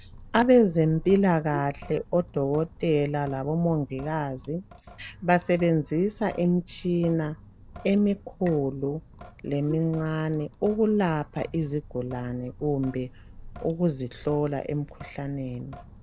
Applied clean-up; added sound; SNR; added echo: none; Drip / Sink (filling or washing) + Wind instrument, woodwind instrument; 19 dB; none.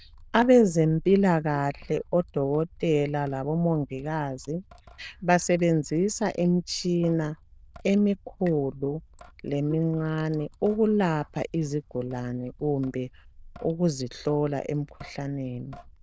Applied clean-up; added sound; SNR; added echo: neural diffusion model UNIVERSE++.